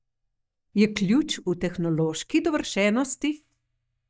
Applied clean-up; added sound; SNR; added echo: neural mask model DeepFilterNet 3.